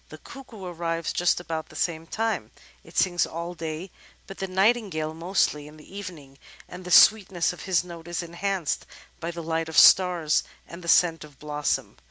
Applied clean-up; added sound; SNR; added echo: none; none; none; none.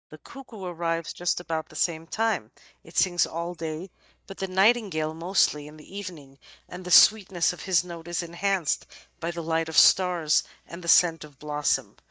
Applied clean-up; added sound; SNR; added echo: neural mask model DeepFilterNet 3.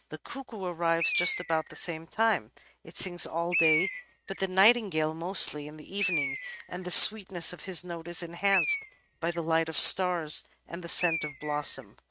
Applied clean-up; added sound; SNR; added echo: neural mask model RNNoise.